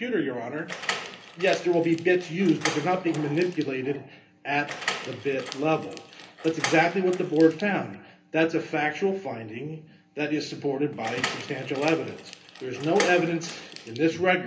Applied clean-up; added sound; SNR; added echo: none; Door; 10 dB; reverberation time 0.3 s.